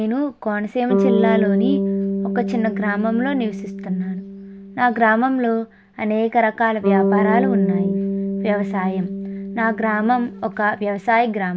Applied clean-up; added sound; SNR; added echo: none; Bass guitar; 2 dB; none.